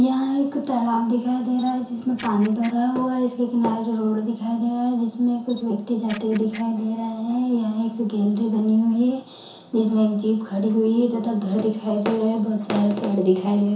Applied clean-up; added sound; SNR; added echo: none; Camera; 16 dB; reverberation time 0.7 s.